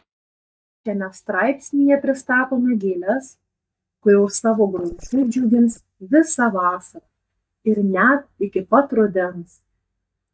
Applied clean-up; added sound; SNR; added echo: neural mask model DeepFilterNet 3.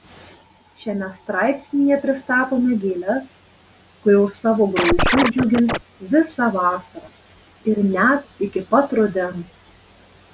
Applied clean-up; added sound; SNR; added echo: none; Scratching (performance technique); -1 dB; none.